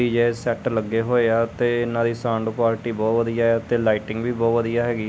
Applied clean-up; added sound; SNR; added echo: none; none; none; none.